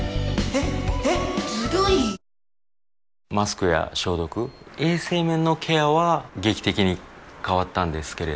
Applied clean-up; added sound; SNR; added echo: none; none; none; none.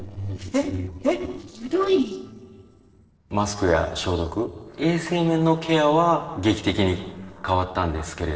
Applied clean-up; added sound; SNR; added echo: neural separator model SepFormer DNS4.